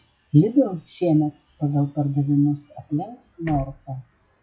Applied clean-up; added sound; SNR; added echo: classical method log-MMSE.